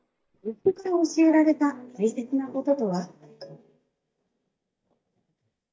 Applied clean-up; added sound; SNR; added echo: neural mask model DeepFilterNet 3.